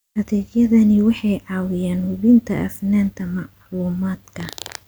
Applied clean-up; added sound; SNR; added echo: none; none; none; none.